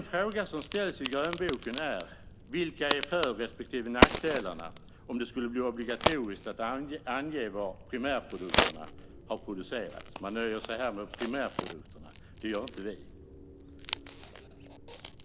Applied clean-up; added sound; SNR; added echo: none; Crack; 0 dB; none.